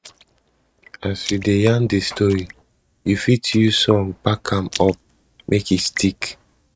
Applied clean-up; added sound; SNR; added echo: neural mask model RNNoise.